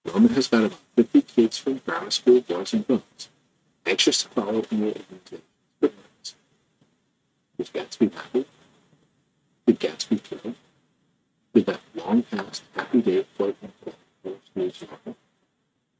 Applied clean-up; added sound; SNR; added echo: neural mask model RNNoise.